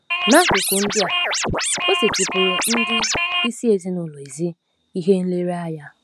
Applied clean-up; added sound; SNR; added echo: none; Scratching (performance technique); -1 dB; none.